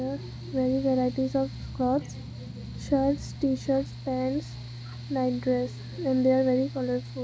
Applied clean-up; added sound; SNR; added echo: none; Mechanical fan; 11 dB; none.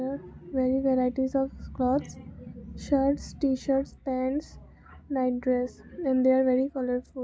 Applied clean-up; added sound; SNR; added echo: none; none; none; none.